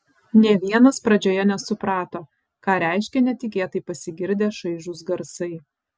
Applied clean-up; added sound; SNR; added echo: none; none; none; none.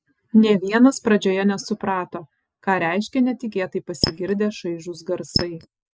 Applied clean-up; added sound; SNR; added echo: neural mask model Resemble Enhance denoiser.